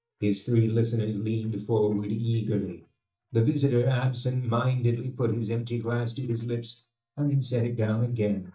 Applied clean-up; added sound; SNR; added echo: neural mask model DeepFilterNet 3.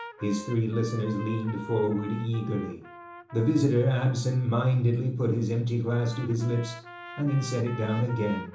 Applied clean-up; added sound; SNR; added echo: none; Trumpet; 17 dB; reverberation time 1.2 s.